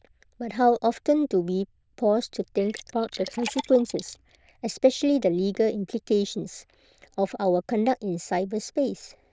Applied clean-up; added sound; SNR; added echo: neural diffusion model UNIVERSE++.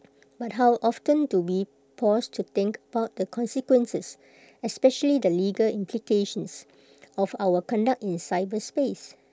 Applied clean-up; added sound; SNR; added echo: none; none; none; none.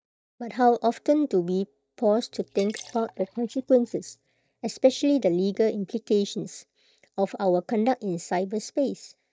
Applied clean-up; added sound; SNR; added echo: neural mask model DeepFilterNet 3.